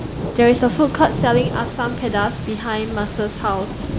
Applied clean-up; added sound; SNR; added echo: none; Thunder; 6 dB; none.